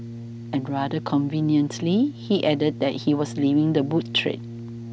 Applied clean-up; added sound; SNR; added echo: none; Brass instrument; 13 dB; none.